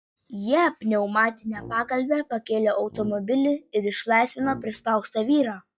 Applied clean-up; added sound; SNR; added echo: classical method log-MMSE.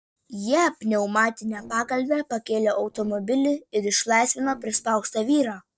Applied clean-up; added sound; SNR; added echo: neural separator model SepFormer DNS4.